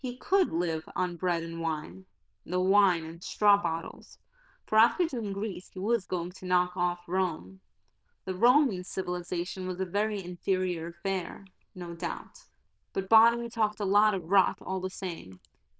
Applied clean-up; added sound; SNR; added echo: neural diffusion model UNIVERSE++.